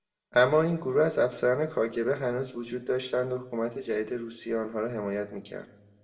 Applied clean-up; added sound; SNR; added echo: none; none; none; reverberation time 1.0 s.